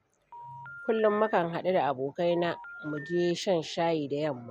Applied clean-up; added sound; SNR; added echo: none; Telephone; 16 dB; none.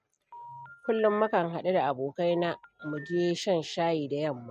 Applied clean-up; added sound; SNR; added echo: neural mask model RNNoise.